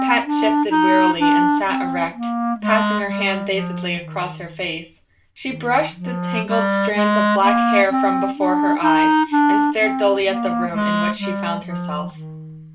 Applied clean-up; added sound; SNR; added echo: none; Wind instrument, woodwind instrument; -3 dB; reverberation time 0.3 s.